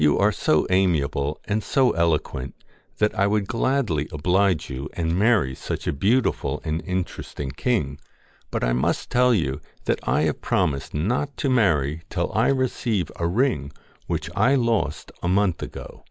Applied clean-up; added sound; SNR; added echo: neural mask model Resemble Enhance denoiser.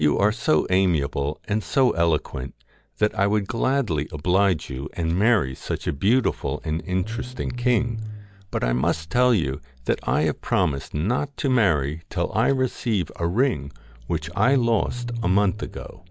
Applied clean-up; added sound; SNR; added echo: neural mask model DeepFilterNet 3.